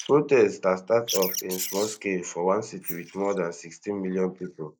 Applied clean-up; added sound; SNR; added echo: neural mask model Resemble Enhance denoiser.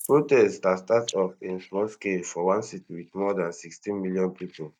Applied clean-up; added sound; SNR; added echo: neural mask model DeepFilterNet 3.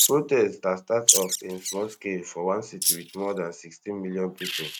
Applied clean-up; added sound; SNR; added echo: neural mask model RNNoise.